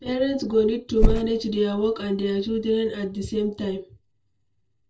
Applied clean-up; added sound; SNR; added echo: neural separator model SepFormer DNS4.